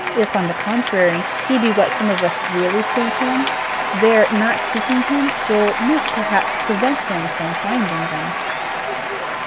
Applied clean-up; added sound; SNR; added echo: none; Applause / Cheering; 2 dB; none.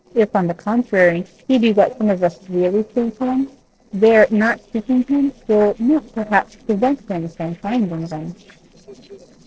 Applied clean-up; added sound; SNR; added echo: neural separator model SepFormer DNS4.